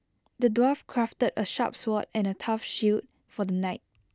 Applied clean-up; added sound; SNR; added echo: none; none; none; none.